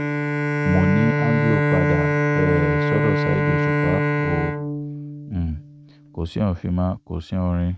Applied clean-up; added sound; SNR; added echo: neural mask model RNNoise.